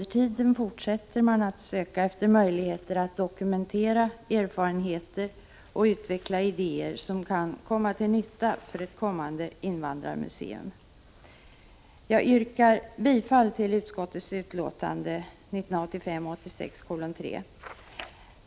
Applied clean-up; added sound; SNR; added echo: none; none; none; none.